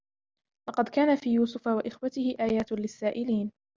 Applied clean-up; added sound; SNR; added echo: none; none; none; none.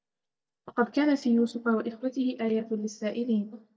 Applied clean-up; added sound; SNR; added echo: neural mask model DeepFilterNet 3.